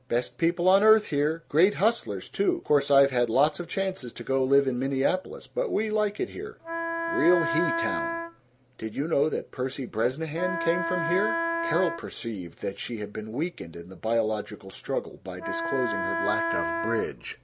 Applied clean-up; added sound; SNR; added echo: none; Wind instrument, woodwind instrument; 3 dB; none.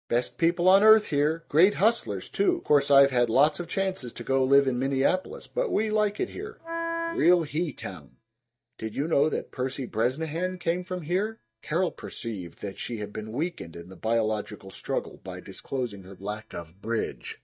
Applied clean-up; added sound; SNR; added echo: neural mask model DeepFilterNet 3.